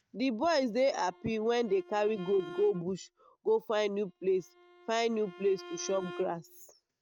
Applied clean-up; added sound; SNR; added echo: neural mask model RNNoise.